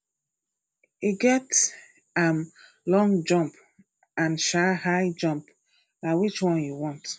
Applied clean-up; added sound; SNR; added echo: none; none; none; none.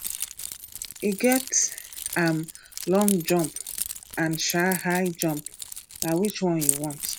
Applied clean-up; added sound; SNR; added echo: none; Keys jangling; 7 dB; none.